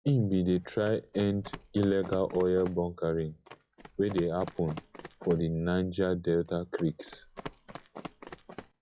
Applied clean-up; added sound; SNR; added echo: classical method log-MMSE.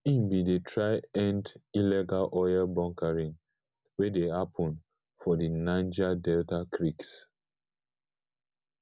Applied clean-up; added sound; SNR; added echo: none; none; none; none.